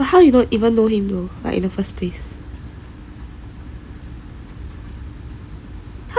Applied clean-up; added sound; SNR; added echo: none; none; none; none.